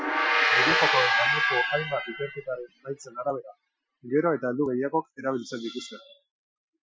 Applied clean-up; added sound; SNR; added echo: classical method Wiener filter.